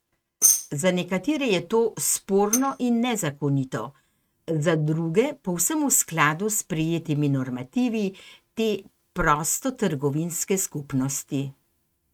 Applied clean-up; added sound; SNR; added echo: neural mask model RNNoise.